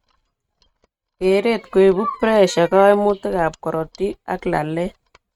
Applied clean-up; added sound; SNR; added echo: neural mask model RNNoise.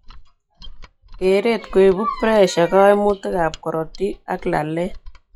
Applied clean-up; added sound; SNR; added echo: classical method log-MMSE.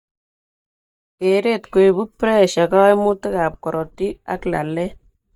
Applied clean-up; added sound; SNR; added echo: neural mask model DeepFilterNet 3.